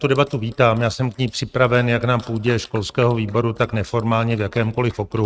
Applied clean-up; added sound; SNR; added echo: neural mask model RNNoise.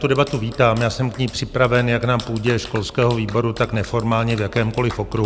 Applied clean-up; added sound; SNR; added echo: none; Clapping; 19 dB; none.